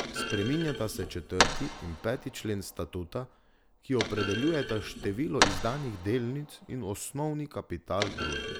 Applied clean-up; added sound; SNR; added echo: none; Thump, thud; 2 dB; none.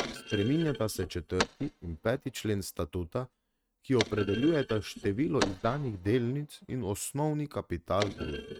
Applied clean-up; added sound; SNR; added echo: neural mask model RNNoise.